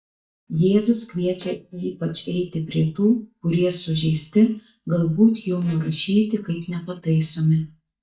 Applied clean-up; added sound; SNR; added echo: neural mask model DeepFilterNet 3.